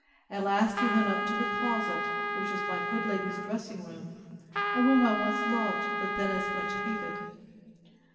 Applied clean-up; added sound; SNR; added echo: none; Trumpet; 1 dB; reverberation time 2.3 s.